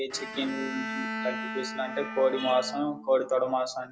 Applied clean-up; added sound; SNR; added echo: none; Bowed string instrument; 8 dB; none.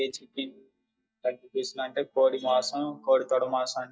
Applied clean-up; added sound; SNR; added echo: neural mask model DeepFilterNet 3.